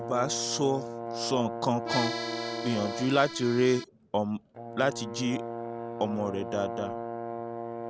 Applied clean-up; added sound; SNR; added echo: none; Accordion + Brass instrument; 6 dB; none.